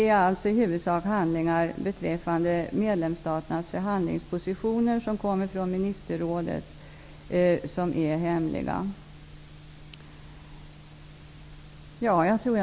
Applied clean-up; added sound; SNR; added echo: none; none; none; none.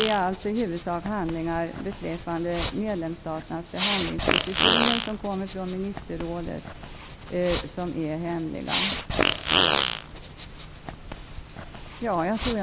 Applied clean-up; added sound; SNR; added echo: none; Fart; 0 dB; none.